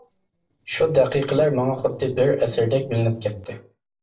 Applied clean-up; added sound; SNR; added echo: neural separator model SepFormer DNS4.